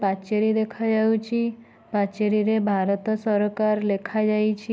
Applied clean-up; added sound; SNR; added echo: none; none; none; none.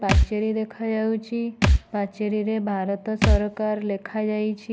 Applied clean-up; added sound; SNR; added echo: none; Thump, thud; -1 dB; none.